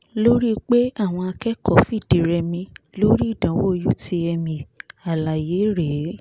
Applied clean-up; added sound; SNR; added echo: none; none; none; none.